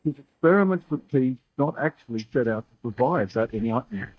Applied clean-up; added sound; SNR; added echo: neural mask model DeepFilterNet 3.